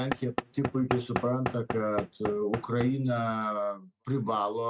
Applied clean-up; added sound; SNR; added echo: neural mask model RNNoise.